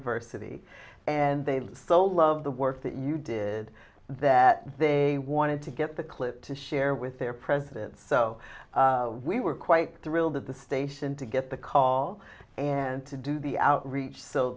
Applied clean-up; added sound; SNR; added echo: none; none; none; none.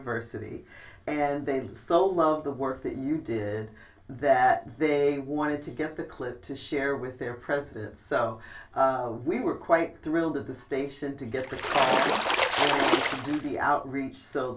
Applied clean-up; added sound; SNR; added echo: none; Splash, splatter; -2 dB; reverberation time 0.2 s.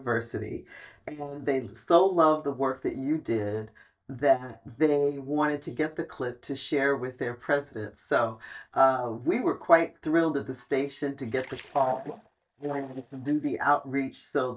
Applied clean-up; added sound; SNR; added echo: neural mask model DeepFilterNet 3.